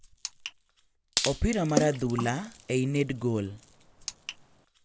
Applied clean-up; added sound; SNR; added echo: none; Wood + Water / Splash, splatter; 7 dB; none.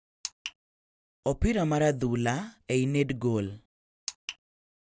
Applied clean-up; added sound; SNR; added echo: none; none; none; none.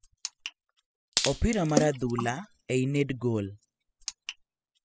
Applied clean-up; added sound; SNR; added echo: classical method spectral subtraction.